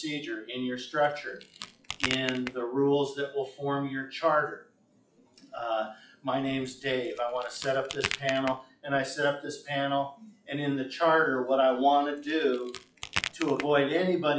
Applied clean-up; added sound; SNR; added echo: classical method log-MMSE.